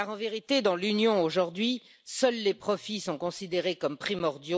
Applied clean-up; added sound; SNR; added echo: none; none; none; none.